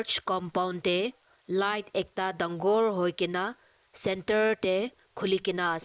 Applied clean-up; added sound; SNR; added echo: neural mask model Resemble Enhance denoiser.